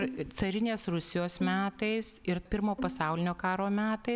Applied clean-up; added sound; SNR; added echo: none; Bowed string instrument; 13 dB; none.